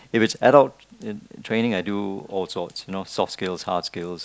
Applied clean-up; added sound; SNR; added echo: none; none; none; none.